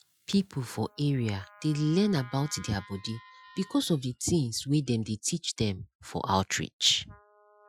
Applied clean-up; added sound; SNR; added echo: classical method Wiener filter.